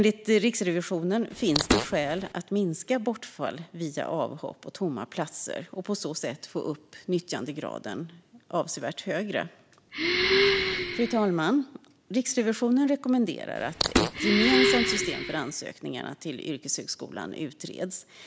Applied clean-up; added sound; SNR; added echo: none; Breathing + Fart; -1 dB; none.